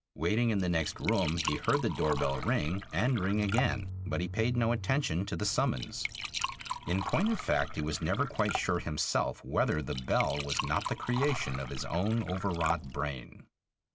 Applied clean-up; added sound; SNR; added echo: none; Bowed string instrument + Liquid; 8 dB; none.